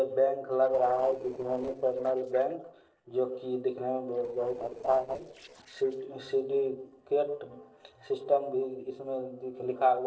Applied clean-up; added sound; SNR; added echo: neural separator model SepFormer DNS4.